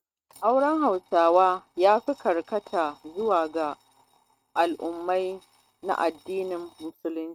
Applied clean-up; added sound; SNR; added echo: neural mask model RNNoise.